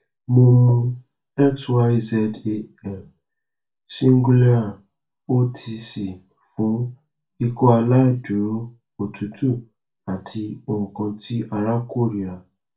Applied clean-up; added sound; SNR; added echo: none; none; none; reverberation time 0.2 s.